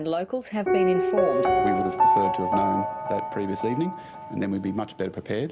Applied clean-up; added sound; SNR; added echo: none; Piano; -3 dB; none.